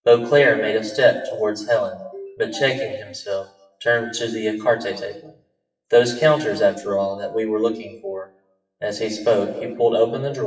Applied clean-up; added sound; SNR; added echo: classical method WPE with log-MMSE.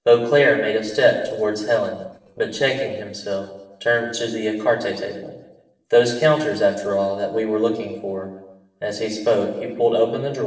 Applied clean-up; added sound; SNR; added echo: neural separator model SepFormer DNS4.